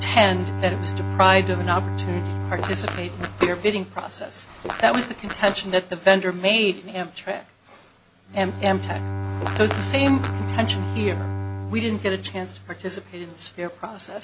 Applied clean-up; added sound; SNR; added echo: none; Bowed string instrument + Fart; 5 dB; none.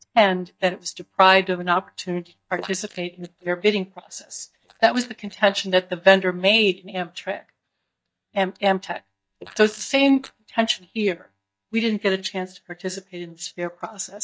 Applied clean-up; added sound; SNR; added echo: neural mask model DeepFilterNet 3.